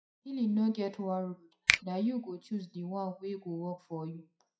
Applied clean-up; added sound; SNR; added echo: classical method WPE with log-MMSE.